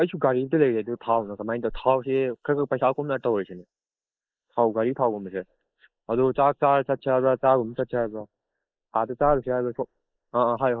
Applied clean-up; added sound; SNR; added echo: neural mask model Resemble Enhance denoiser.